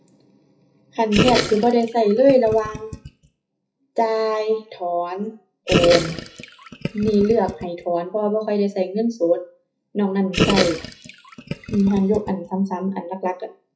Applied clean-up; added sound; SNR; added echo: classical method WPE with log-MMSE.